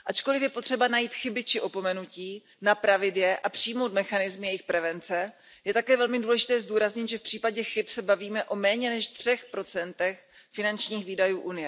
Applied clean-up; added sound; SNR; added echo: none; none; none; none.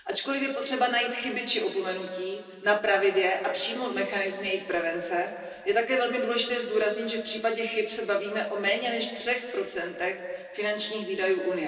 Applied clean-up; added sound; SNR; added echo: none; none; none; reverberation time 2.5 s.